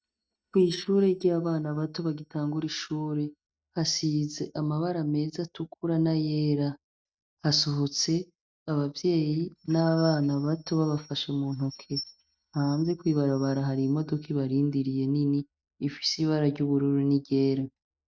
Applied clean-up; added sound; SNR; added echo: neural mask model DeepFilterNet 3.